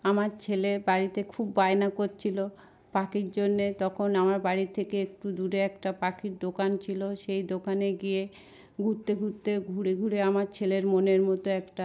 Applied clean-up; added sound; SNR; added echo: none; none; none; none.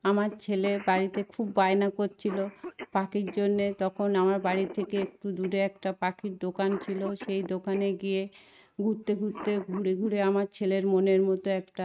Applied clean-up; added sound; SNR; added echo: neural mask model RNNoise.